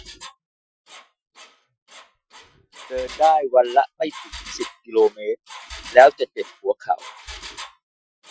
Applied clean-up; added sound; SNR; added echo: classical method Wiener filter.